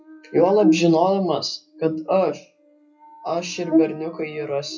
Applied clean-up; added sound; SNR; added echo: classical method WPE with log-MMSE.